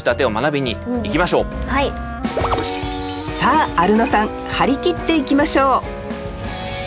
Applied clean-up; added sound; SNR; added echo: none; Wind instrument, woodwind instrument; 13 dB; none.